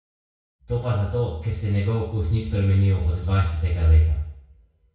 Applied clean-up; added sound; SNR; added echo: none; none; none; reverberation time 0.6 s.